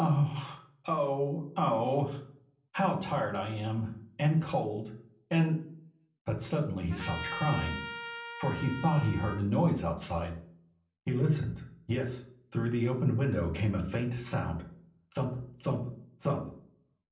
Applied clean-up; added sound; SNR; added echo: none; Trumpet; 10 dB; reverberation time 0.6 s.